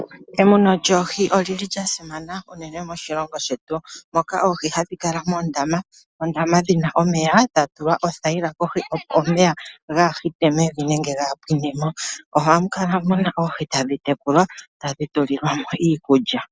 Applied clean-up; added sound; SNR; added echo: none; none; none; none.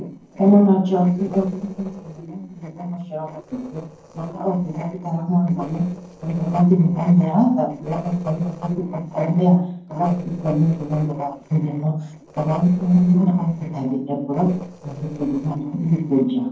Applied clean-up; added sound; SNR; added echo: neural separator model SepFormer DNS4.